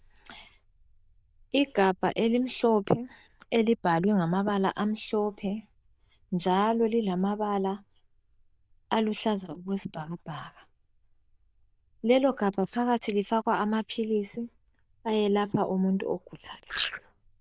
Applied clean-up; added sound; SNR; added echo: neural diffusion model UNIVERSE++.